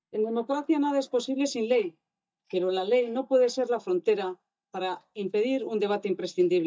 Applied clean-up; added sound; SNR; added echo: neural mask model DeepFilterNet 3.